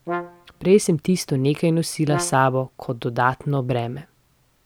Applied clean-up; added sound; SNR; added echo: none; Brass instrument; 11 dB; none.